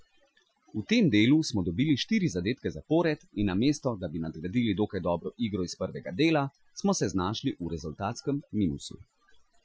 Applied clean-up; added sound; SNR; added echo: classical method Wiener filter.